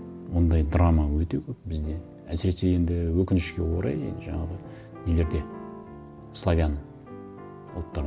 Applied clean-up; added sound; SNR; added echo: none; none; none; none.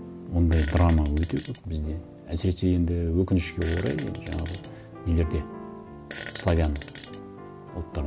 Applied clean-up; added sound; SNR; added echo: none; Fart; 19 dB; none.